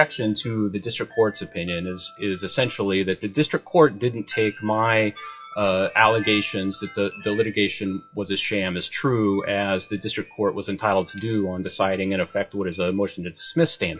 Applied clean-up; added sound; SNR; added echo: classical method WPE with log-MMSE.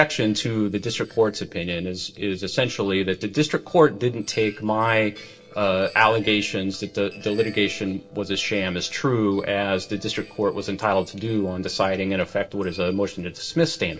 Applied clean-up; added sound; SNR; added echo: neural separator model SepFormer DNS4.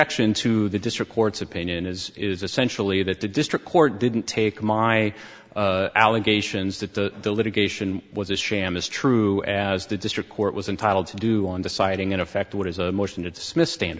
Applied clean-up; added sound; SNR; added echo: none; none; none; none.